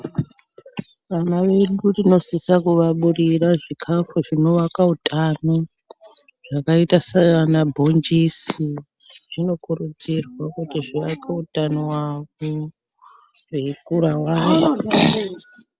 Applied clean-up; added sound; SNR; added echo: none; none; none; none.